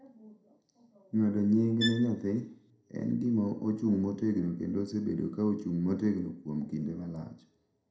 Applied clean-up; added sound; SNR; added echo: none; Bowed string instrument; 8 dB; reverberation time 0.4 s.